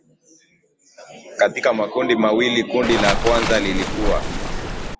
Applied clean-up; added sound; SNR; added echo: none; Waves, surf; 1 dB; none.